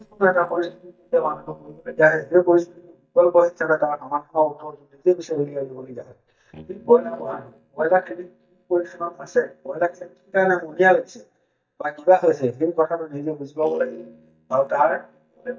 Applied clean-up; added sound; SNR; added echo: neural mask model DeepFilterNet 3.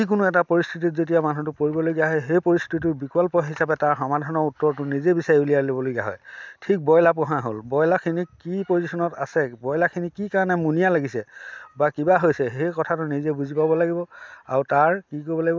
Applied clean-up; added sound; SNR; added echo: none; none; none; none.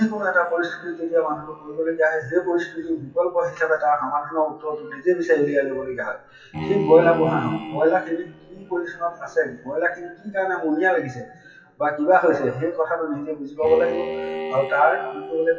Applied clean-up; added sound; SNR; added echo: classical method WPE with log-MMSE.